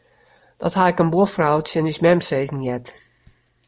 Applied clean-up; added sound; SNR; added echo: none; none; none; none.